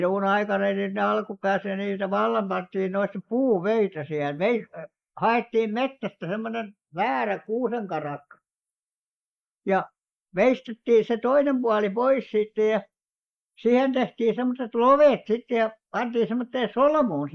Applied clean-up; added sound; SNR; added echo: neural mask model Resemble Enhance denoiser.